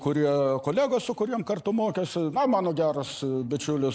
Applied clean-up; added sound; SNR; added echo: neural mask model Resemble Enhance denoiser.